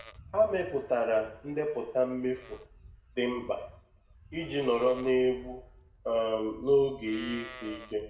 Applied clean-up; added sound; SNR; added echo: none; Livestock, farm animals, working animals; 20 dB; reverberation time 0.6 s.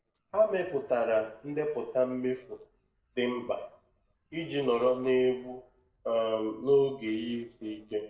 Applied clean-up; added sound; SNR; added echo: neural separator model SepFormer DNS4.